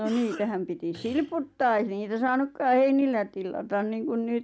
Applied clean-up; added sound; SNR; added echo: none; Cough; 18 dB; none.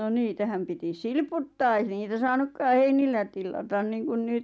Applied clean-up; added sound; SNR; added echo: none; none; none; none.